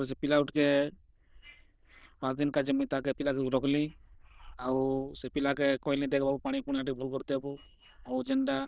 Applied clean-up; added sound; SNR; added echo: neural diffusion model UNIVERSE++.